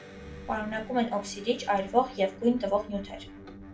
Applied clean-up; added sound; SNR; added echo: none; Electric guitar; 16 dB; reverberation time 0.3 s.